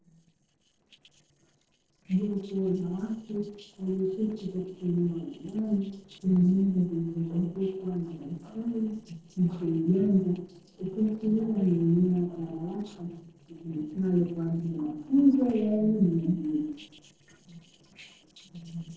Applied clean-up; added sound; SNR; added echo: neural separator model SepFormer DNS4.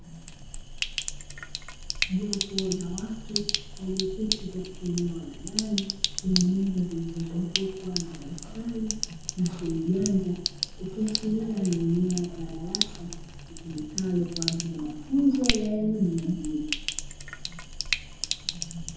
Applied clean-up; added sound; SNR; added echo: none; Sink (filling or washing); 4 dB; reverberation time 0.8 s.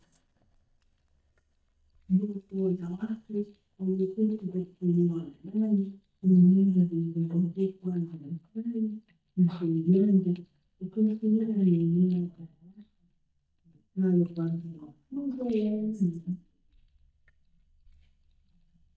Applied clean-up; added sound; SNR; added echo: neural mask model DeepFilterNet 3.